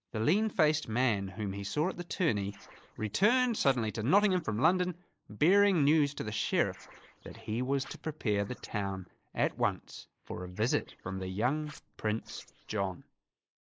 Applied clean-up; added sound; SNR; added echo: neural mask model Resemble Enhance denoiser.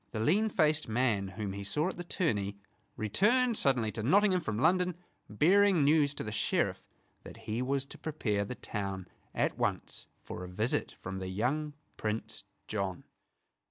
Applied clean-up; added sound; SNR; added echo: none; none; none; none.